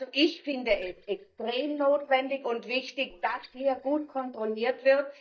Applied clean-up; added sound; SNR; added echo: neural mask model DeepFilterNet 3.